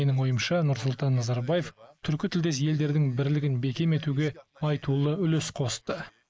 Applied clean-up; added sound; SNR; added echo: neural mask model Resemble Enhance denoiser.